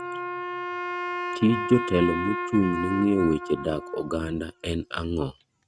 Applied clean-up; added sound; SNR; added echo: neural mask model RNNoise.